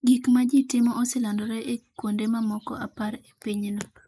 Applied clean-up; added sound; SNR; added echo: neural mask model Resemble Enhance denoiser.